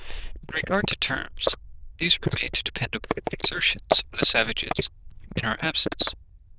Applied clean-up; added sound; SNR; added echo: neural diffusion model UNIVERSE++.